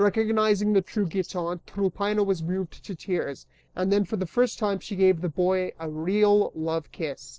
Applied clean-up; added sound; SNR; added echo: neural separator model SepFormer DNS4.